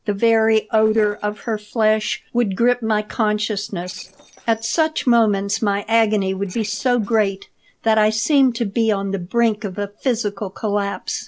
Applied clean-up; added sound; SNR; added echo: neural separator model SepFormer DNS4.